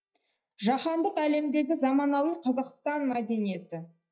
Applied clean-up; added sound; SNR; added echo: neural mask model DeepFilterNet 3.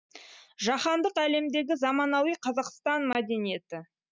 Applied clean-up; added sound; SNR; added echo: none; none; none; none.